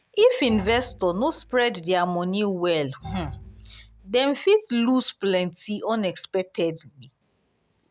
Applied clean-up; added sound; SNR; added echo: none; Bowed string instrument; 15 dB; none.